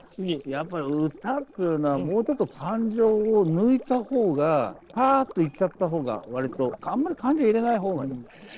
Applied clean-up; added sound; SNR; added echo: neural separator model SepFormer DNS4.